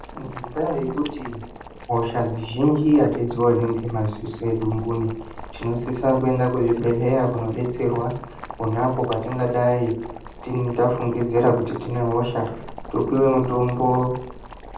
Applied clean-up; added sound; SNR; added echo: none; Boiling; 15 dB; reverberation time 0.6 s.